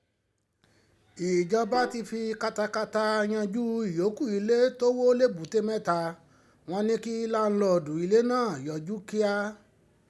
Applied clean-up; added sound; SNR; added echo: none; Piano; 18 dB; none.